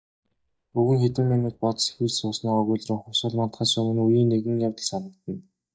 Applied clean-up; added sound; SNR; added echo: neural mask model DeepFilterNet 3.